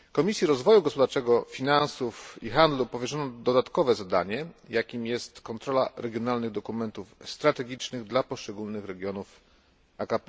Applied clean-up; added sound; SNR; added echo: none; none; none; none.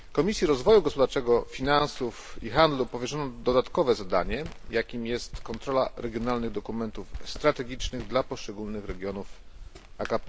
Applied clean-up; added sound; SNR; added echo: none; Walk, footsteps; 11 dB; none.